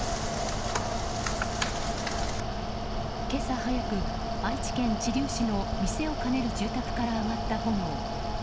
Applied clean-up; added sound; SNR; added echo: none; Mechanical fan; -1 dB; none.